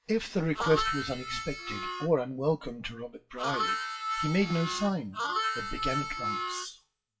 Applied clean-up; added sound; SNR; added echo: classical method WPE with log-MMSE.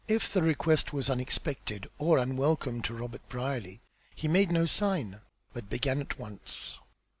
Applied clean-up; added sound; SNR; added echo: none; none; none; none.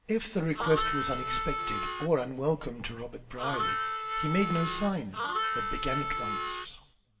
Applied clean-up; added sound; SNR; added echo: none; Harmonica; 0 dB; reverberation time 1.0 s.